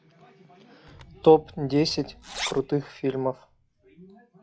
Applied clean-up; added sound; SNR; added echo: classical method log-MMSE.